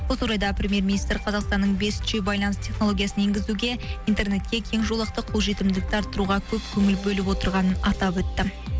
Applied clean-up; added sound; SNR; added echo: none; Musical instrument; 14 dB; none.